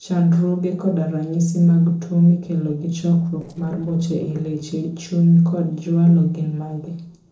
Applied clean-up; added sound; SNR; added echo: neural separator model SepFormer DNS4.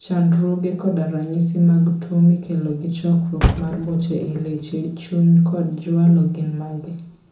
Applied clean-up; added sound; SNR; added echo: none; Motor vehicle (road); 12 dB; reverberation time 0.7 s.